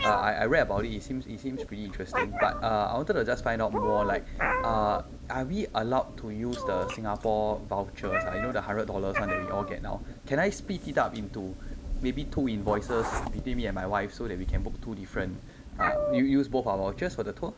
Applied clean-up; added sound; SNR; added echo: none; Meow; 4 dB; none.